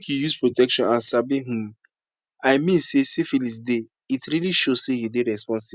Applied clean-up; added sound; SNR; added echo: none; none; none; none.